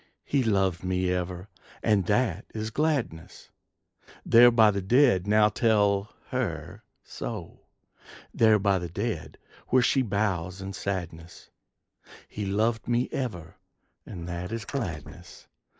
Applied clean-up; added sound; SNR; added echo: neural mask model Resemble Enhance denoiser.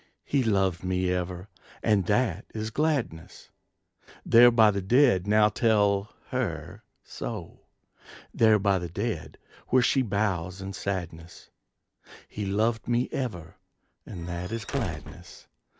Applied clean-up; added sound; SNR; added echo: none; Squeak / Slam / Wood; 11 dB; none.